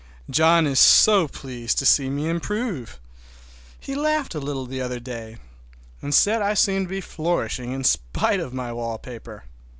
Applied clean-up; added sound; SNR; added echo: none; none; none; none.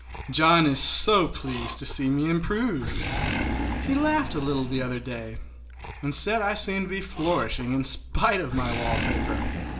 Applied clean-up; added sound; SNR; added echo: none; Animal; 8 dB; reverberation time 0.4 s.